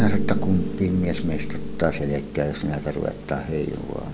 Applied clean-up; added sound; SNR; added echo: none; Piano; 2 dB; none.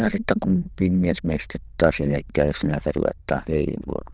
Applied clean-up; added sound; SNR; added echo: neural diffusion model UNIVERSE++.